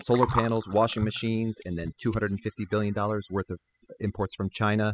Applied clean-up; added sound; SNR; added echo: classical method spectral subtraction.